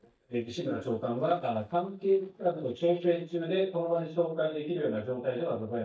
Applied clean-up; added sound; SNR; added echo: neural mask model DeepFilterNet 3.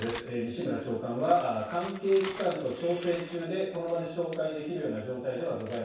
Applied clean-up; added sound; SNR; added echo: none; Crumpling, crinkling; 16 dB; reverberation time 0.7 s.